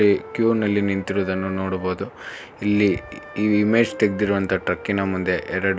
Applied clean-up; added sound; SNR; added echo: none; Wind instrument, woodwind instrument; 17 dB; none.